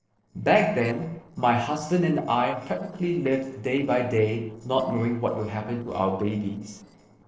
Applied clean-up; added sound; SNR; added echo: neural separator model SepFormer DNS4.